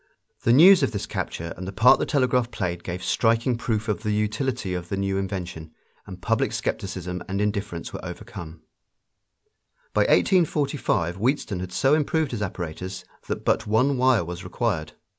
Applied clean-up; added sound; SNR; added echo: none; none; none; none.